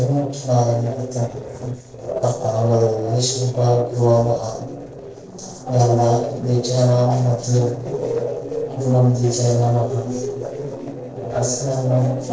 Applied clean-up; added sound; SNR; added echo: neural separator model SepFormer DNS4.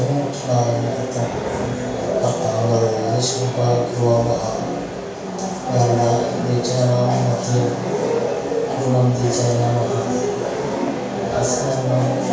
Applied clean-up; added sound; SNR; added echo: none; Wood; 14 dB; reverberation time 0.7 s.